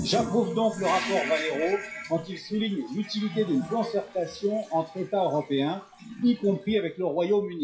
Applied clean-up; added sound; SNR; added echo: classical method WPE with log-MMSE.